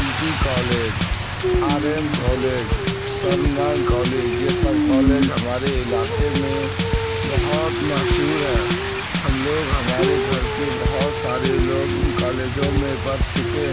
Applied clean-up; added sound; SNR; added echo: none; Rain + Drum kit; -5 dB; none.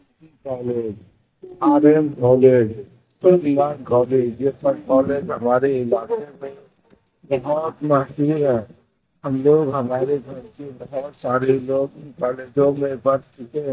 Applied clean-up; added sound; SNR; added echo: neural mask model DeepFilterNet 3.